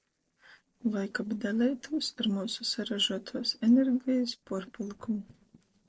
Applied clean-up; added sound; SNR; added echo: neural separator model SepFormer DNS4.